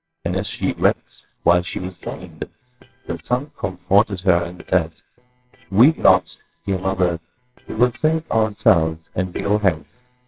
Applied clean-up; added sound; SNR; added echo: neural separator model SepFormer WHAMR!.